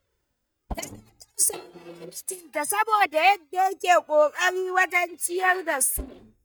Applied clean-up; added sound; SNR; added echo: neural mask model DeepFilterNet 3.